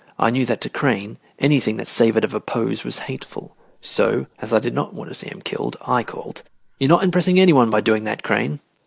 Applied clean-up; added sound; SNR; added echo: neural mask model Resemble Enhance denoiser.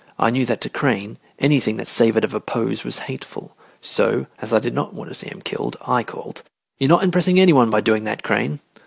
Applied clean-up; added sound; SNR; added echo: none; none; none; none.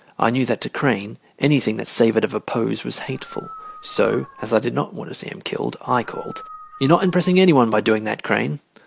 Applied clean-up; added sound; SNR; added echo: none; Dog; 18 dB; none.